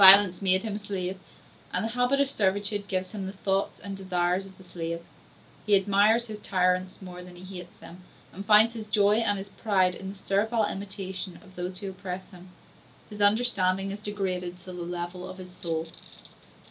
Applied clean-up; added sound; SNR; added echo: none; none; none; none.